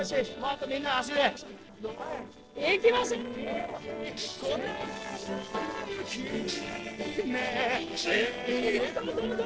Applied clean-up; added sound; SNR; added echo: neural separator model SepFormer DNS4.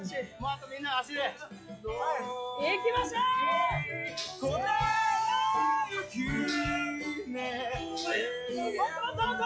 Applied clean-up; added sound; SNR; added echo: classical method log-MMSE.